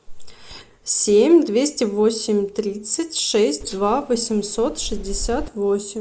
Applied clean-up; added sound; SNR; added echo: neural mask model Resemble Enhance denoiser.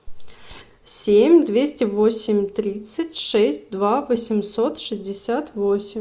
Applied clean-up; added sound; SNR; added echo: none; none; none; none.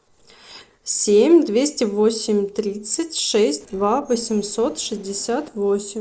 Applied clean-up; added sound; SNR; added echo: neural separator model SepFormer DNS4.